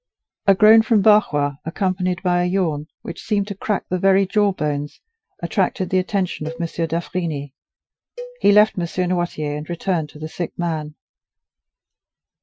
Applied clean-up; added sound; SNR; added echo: classical method Wiener filter.